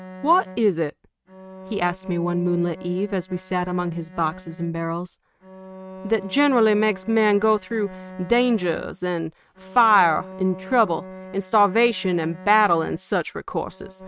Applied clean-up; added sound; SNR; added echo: neural mask model RNNoise.